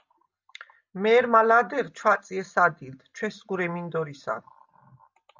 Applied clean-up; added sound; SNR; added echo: none; none; none; none.